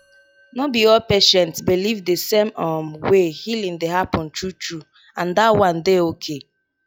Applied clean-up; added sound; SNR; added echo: classical method log-MMSE.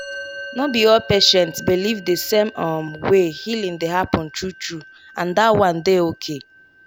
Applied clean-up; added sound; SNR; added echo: none; Musical instrument; 18 dB; none.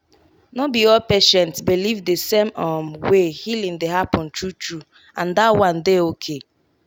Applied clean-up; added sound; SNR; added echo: none; none; none; none.